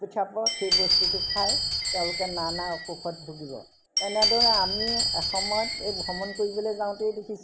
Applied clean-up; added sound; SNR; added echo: none; Glass; -3 dB; none.